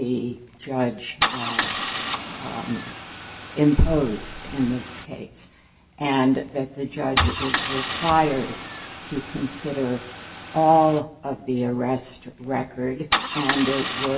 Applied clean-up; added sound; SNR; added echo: none; Idling / Engine starting / Car; 7 dB; reverberation time 0.8 s.